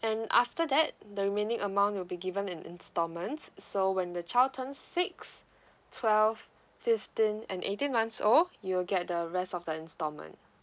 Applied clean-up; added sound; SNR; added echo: none; none; none; none.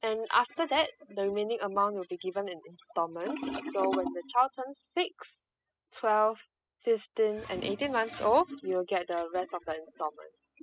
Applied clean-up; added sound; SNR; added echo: classical method spectral subtraction.